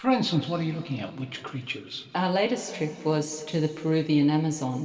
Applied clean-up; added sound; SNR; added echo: none; none; none; reverberation time 2.4 s.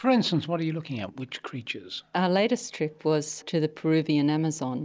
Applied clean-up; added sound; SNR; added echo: none; none; none; none.